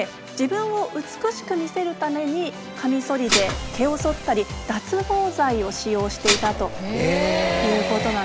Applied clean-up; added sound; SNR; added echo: none; Dishes, pots, and pans; 4 dB; none.